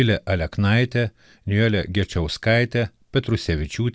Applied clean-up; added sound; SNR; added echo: none; none; none; none.